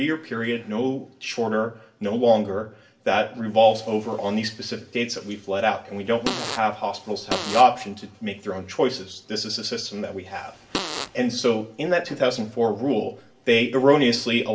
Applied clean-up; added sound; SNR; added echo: none; Fart; 8 dB; reverberation time 0.3 s.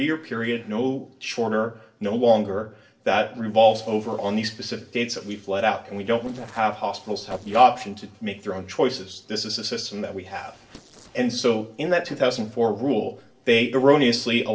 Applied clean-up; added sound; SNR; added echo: neural separator model SepFormer DNS4.